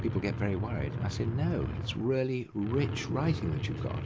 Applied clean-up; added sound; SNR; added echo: none; Truck; 2 dB; none.